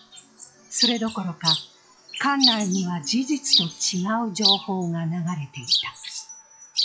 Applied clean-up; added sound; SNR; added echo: classical method log-MMSE.